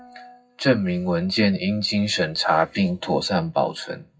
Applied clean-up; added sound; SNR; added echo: classical method WPE with log-MMSE.